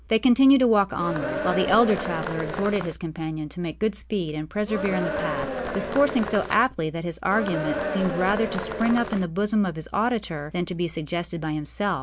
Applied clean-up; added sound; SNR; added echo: none; Cheering; 5 dB; none.